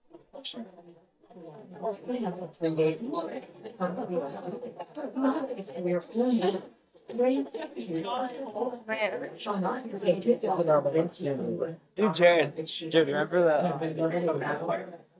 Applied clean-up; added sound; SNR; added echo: neural mask model DeepFilterNet 3.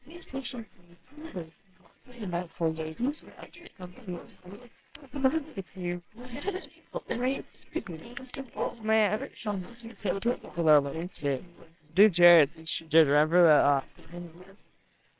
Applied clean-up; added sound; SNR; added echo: neural separator model SepFormer WHAMR!.